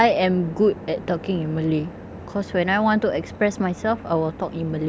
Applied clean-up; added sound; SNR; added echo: none; none; none; none.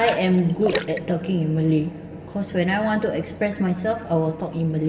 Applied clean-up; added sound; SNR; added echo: none; Splash, splatter; 11 dB; reverberation time 1.1 s.